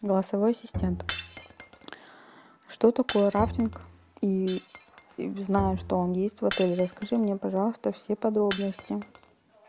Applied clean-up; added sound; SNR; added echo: none; Shatter + Bowed string instrument; 11 dB; none.